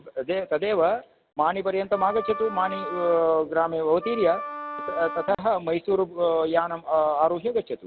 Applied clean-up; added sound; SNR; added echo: none; Wind instrument, woodwind instrument; 10 dB; none.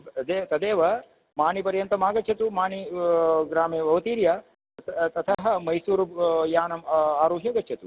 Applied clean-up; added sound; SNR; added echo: none; none; none; none.